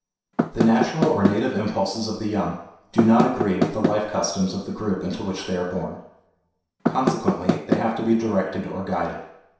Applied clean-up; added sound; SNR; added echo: none; Knock / Wood; 0 dB; reverberation time 0.7 s.